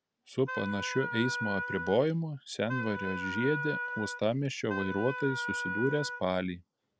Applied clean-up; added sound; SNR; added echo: none; Wind instrument, woodwind instrument; 5 dB; none.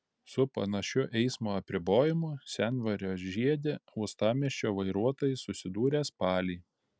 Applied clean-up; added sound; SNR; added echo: none; none; none; none.